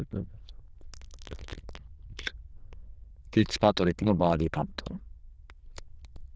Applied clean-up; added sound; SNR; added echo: neural diffusion model UNIVERSE++.